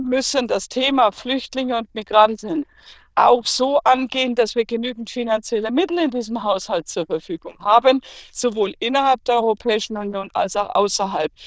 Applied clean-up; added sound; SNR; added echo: neural diffusion model UNIVERSE++.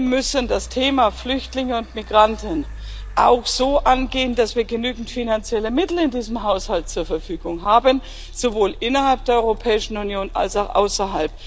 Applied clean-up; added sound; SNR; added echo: none; Car; 13 dB; none.